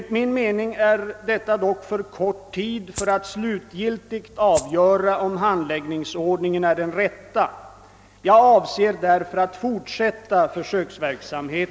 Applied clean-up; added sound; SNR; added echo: none; Rattle (instrument); 14 dB; none.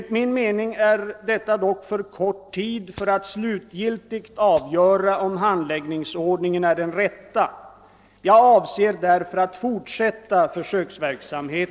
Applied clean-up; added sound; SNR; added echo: neural separator model SepFormer DNS4.